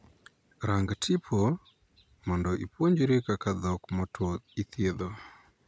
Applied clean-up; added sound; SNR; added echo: none; none; none; none.